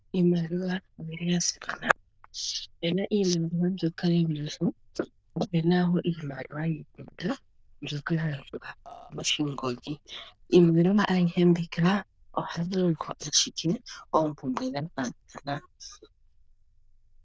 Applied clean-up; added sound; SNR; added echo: neural diffusion model UNIVERSE++.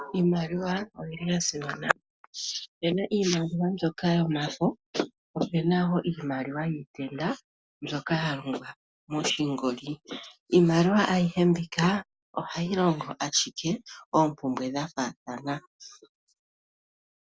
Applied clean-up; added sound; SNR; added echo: none; none; none; none.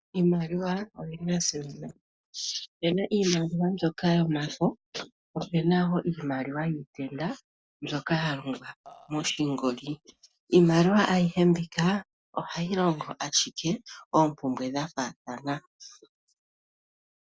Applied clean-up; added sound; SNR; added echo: neural mask model DeepFilterNet 3.